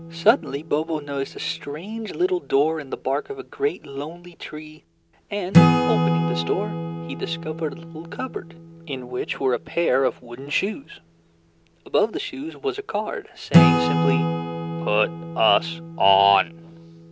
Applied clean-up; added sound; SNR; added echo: none; Acoustic guitar / Strum; 1 dB; none.